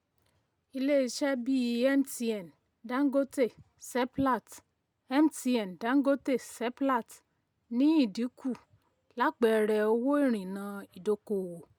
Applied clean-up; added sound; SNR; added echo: none; none; none; none.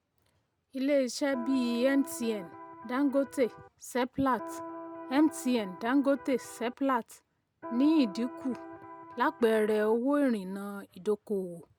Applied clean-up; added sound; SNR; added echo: none; Electric guitar; 14 dB; none.